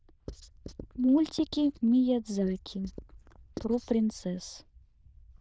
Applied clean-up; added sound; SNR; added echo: neural diffusion model UNIVERSE++.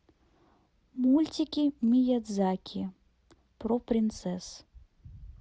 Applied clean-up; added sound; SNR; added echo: none; none; none; none.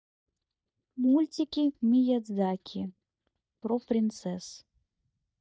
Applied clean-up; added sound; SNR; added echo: neural mask model DeepFilterNet 3.